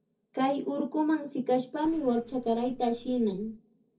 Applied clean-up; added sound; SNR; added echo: neural separator model SepFormer DNS4.